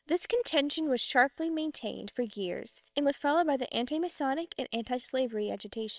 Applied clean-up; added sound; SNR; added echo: neural separator model SepFormer WHAMR!.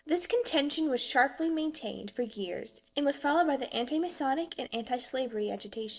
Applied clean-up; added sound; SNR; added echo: neural separator model SepFormer DNS4.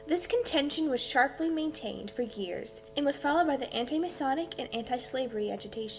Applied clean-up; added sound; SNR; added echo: none; Wind instrument, woodwind instrument; 20 dB; reverberation time 1.2 s.